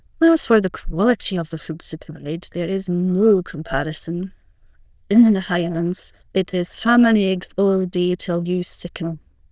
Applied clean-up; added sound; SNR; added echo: neural diffusion model UNIVERSE++.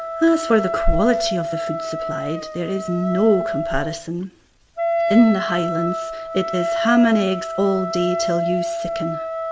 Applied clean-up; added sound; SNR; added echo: none; Wind instrument, woodwind instrument; 4 dB; none.